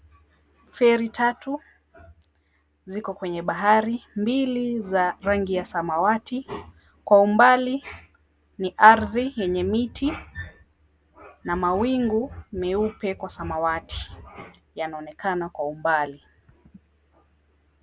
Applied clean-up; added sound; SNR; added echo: none; none; none; none.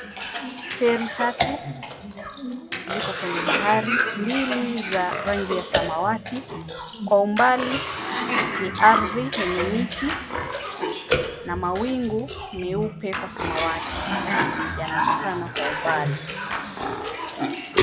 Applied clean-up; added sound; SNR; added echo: none; Cough; 1 dB; none.